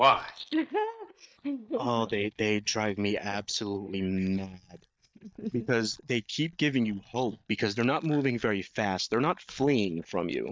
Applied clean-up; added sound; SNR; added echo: neural mask model DeepFilterNet 3.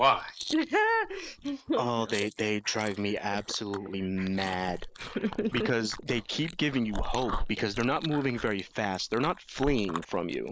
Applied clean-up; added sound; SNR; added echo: neural mask model Resemble Enhance denoiser.